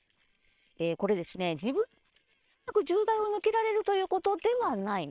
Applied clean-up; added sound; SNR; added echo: neural separator model SepFormer WHAM!.